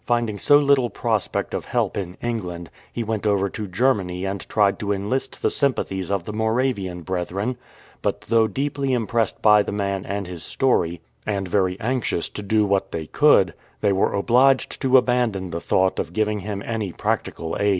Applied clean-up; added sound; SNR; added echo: none; none; none; none.